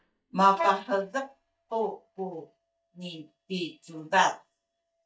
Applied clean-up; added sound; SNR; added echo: neural mask model DeepFilterNet 3.